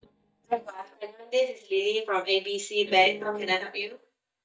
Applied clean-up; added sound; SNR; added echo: neural mask model DeepFilterNet 3.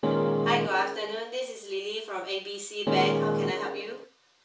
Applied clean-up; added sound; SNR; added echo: none; Keyboard (musical); -5 dB; reverberation time 0.4 s.